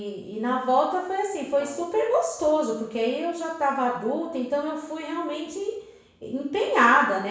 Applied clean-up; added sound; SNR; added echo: none; Brass instrument; 19 dB; reverberation time 0.7 s.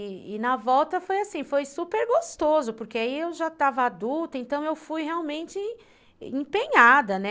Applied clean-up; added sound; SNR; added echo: none; none; none; none.